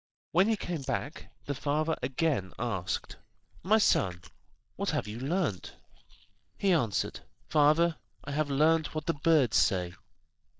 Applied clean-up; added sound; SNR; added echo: neural mask model DeepFilterNet 3.